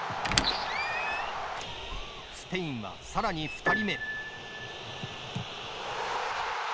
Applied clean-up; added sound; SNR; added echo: none; Squeak + Piano; 2 dB; none.